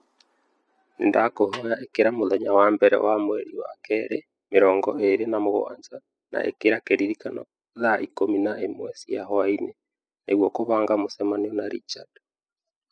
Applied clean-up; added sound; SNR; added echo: classical method spectral subtraction.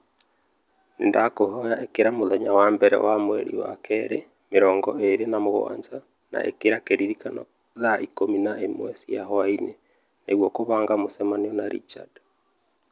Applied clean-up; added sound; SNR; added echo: none; none; none; none.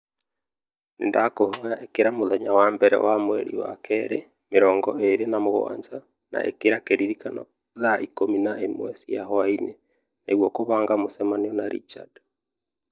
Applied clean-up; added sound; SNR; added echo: neural mask model DeepFilterNet 3.